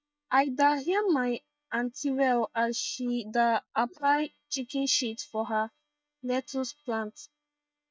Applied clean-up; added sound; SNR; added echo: neural mask model DeepFilterNet 3.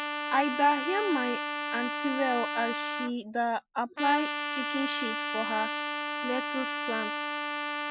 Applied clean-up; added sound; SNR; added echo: none; Trumpet; 2 dB; none.